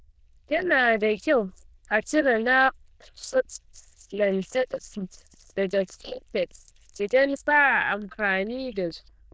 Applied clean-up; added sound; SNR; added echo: neural diffusion model UNIVERSE++.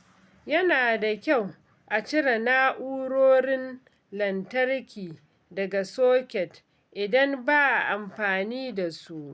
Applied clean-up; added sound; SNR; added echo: none; none; none; none.